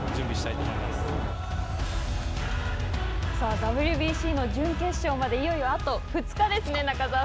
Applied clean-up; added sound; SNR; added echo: none; none; none; none.